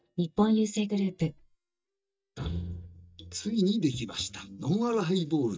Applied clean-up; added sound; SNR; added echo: neural mask model DeepFilterNet 3.